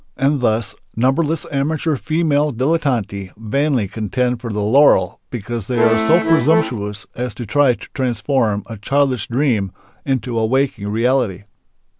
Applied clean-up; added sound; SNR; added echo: none; Accordion; 1 dB; none.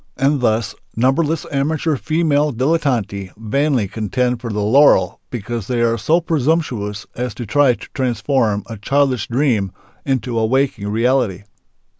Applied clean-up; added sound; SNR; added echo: none; none; none; none.